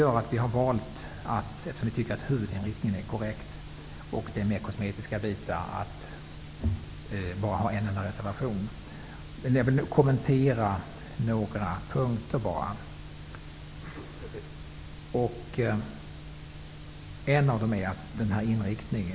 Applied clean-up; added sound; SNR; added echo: none; none; none; none.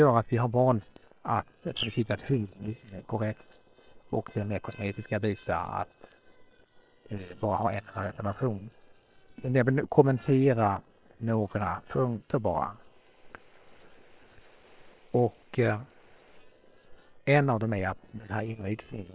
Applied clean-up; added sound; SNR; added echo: neural separator model SepFormer WHAM!.